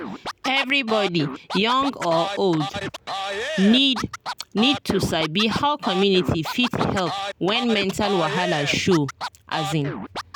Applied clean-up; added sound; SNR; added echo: none; Scratching (performance technique); 8 dB; none.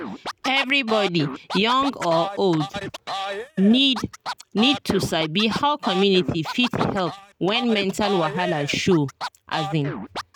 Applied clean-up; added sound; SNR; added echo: neural mask model RNNoise.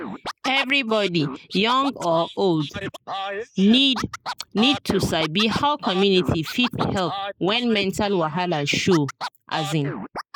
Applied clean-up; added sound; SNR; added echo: neural mask model Resemble Enhance denoiser.